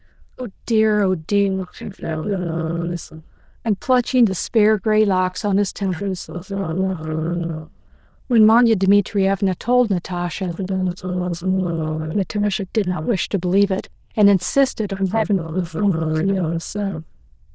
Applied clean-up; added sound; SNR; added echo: neural diffusion model UNIVERSE++.